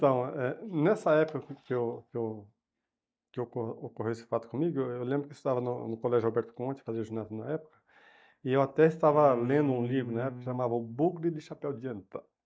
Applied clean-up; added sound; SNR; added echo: neural mask model DeepFilterNet 3.